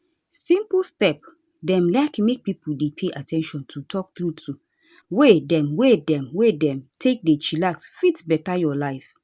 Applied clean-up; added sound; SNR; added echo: none; none; none; none.